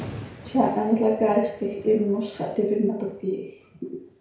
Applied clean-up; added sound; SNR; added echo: none; Thunder; 18 dB; reverberation time 0.6 s.